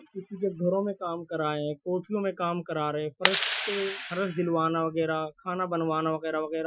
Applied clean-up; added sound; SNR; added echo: classical method Wiener filter.